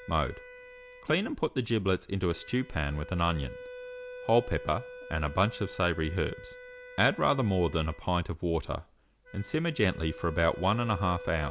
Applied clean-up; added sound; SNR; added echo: none; Wind instrument, woodwind instrument; 16 dB; none.